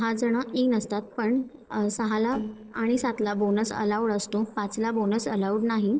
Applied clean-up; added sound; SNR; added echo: neural separator model SepFormer DNS4.